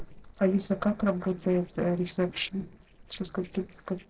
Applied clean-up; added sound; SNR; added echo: neural separator model SepFormer DNS4.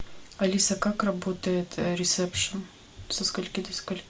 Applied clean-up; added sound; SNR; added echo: none; none; none; none.